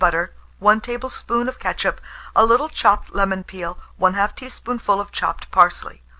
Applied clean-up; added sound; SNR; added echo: none; none; none; none.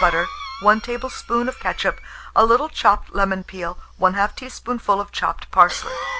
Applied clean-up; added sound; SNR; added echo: none; Cough; 15 dB; none.